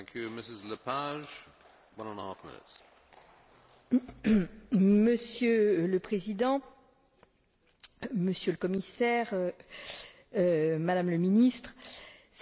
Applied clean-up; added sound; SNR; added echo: none; none; none; none.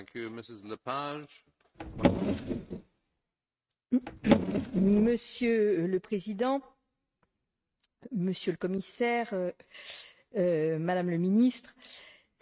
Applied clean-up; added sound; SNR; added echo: neural mask model RNNoise.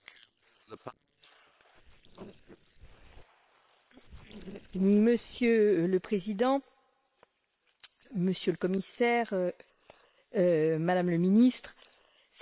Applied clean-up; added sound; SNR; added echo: neural separator model SepFormer WHAM!.